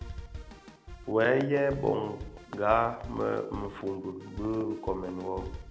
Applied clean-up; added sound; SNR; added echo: none; Drum kit; 13 dB; none.